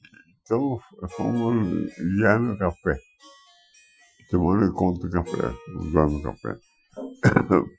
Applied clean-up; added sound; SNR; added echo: classical method Wiener filter.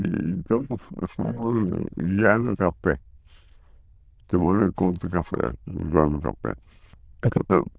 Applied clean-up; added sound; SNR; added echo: neural diffusion model UNIVERSE++.